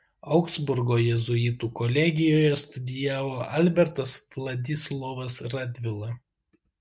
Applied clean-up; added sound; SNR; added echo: none; none; none; none.